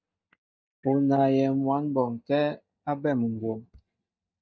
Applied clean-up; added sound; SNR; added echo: neural mask model DeepFilterNet 3.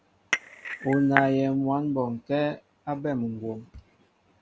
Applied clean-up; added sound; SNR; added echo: none; Cutlery, silverware / Dishes, pots, and pans / Chink, clink; 2 dB; none.